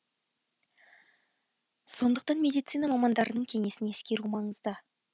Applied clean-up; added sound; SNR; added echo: none; none; none; none.